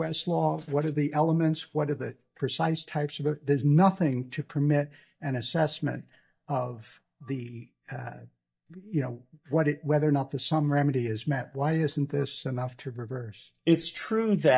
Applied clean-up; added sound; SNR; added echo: neural mask model DeepFilterNet 3.